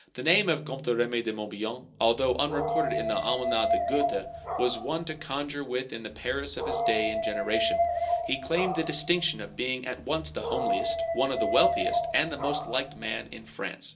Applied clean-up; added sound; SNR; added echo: none; Dog; 1 dB; reverberation time 0.2 s.